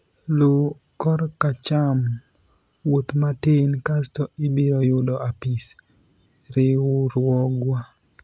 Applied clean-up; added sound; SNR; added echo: none; none; none; none.